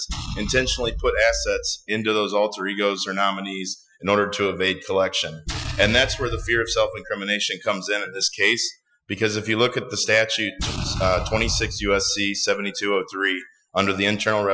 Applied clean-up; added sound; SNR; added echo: classical method Wiener filter.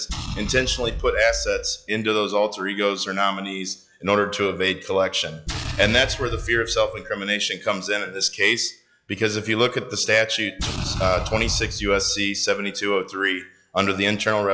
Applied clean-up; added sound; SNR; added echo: classical method log-MMSE.